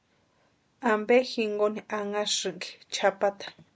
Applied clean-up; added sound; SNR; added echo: none; none; none; none.